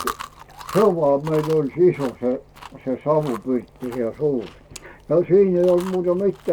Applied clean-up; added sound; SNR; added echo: none; Chewing, mastication; 17 dB; none.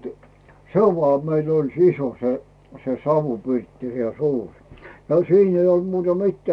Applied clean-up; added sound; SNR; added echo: none; none; none; none.